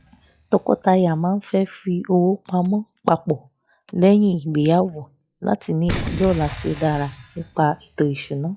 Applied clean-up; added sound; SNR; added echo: classical method log-MMSE.